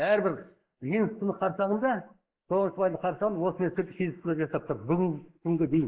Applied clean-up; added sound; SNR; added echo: neural mask model Resemble Enhance denoiser.